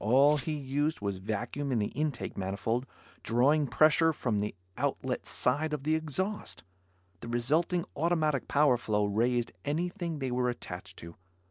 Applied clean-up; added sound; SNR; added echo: neural separator model SepFormer DNS4.